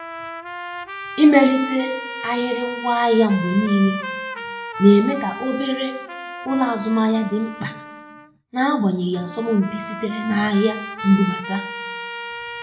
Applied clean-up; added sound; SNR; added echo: none; Trumpet; 11 dB; reverberation time 0.5 s.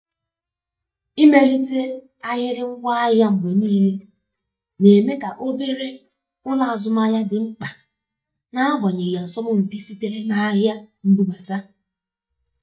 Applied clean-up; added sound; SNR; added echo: neural mask model DeepFilterNet 3.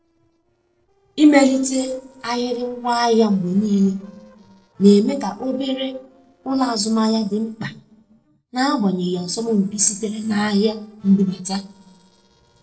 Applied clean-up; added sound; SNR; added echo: neural separator model SepFormer DNS4.